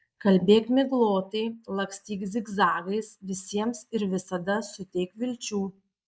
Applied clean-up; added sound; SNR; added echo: neural mask model Resemble Enhance denoiser.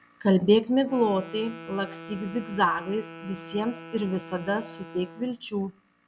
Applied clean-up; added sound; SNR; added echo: none; Wind instrument, woodwind instrument; 16 dB; none.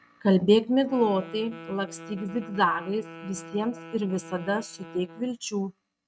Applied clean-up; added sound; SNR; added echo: neural mask model RNNoise.